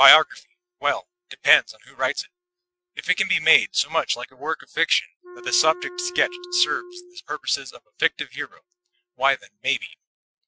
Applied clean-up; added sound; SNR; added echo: classical method Wiener filter.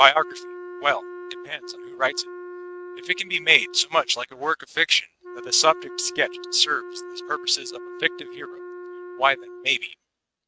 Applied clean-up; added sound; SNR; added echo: neural mask model RNNoise.